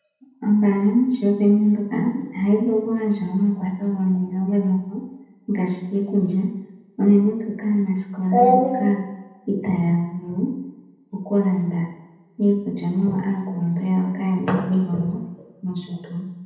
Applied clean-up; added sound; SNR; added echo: none; none; none; reverberation time 0.9 s.